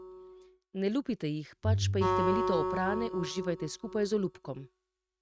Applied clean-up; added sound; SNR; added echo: neural mask model RNNoise.